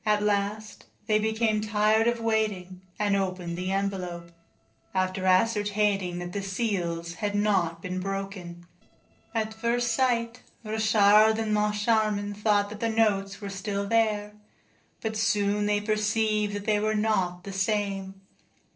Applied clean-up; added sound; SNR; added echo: neural separator model SepFormer DNS4.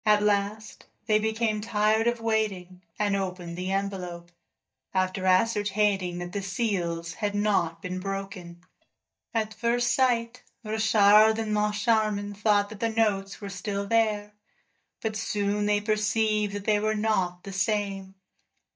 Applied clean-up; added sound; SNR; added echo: neural mask model DeepFilterNet 3.